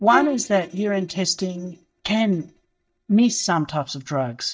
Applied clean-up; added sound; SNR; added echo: neural mask model DeepFilterNet 3.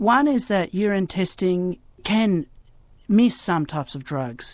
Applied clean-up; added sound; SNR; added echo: none; none; none; none.